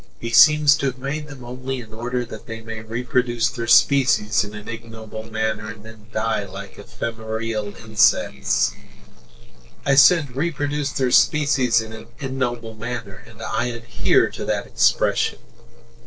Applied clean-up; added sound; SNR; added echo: neural separator model SepFormer DNS4.